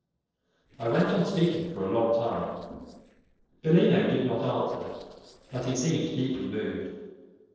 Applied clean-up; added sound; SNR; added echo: neural separator model SepFormer DNS4.